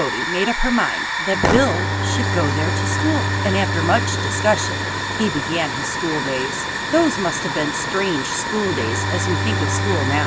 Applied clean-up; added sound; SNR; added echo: none; Bowed string instrument + Hiss / Fire; -1 dB; none.